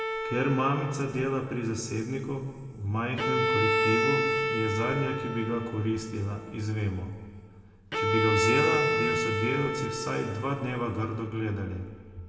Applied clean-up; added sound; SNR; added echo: none; Bowed string instrument; 0 dB; reverberation time 1.7 s.